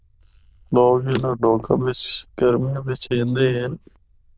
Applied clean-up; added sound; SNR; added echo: neural diffusion model UNIVERSE++.